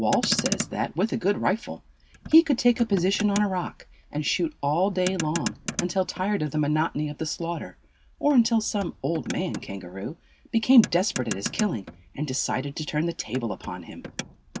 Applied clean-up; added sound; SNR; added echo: none; Motor vehicle (road); 12 dB; none.